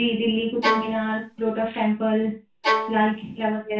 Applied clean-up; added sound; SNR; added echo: none; Bowed string instrument; 2 dB; reverberation time 0.2 s.